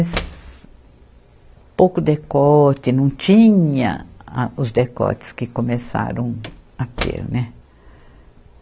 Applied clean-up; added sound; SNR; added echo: none; Slam / Wood; 17 dB; none.